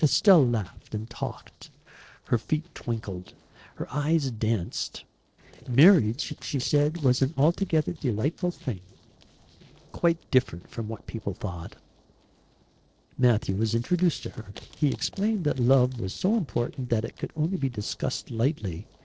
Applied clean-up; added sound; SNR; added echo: neural separator model SepFormer DNS4.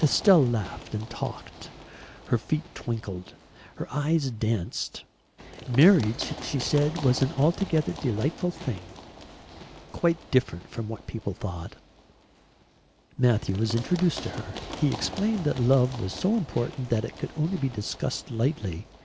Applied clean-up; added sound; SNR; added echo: none; Run; 15 dB; none.